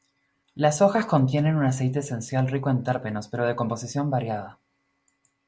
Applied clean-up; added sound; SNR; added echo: none; none; none; none.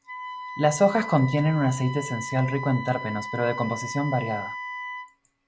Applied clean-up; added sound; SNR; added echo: none; Wind instrument, woodwind instrument; 10 dB; none.